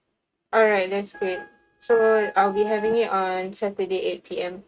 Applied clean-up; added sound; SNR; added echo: neural mask model RNNoise.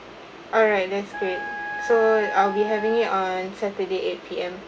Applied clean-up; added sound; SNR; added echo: none; Wind instrument, woodwind instrument; 8 dB; none.